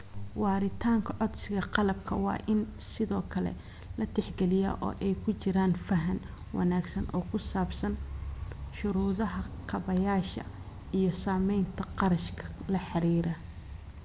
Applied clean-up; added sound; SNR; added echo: none; none; none; none.